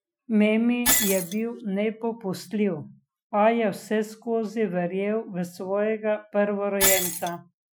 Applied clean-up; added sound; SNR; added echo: classical method Wiener filter.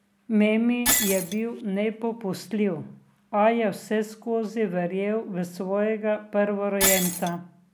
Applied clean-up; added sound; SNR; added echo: none; Shatter; 7 dB; none.